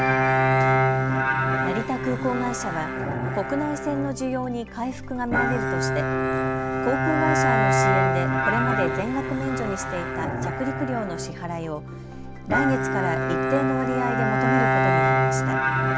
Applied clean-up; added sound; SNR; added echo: none; Bowed string instrument; -5 dB; none.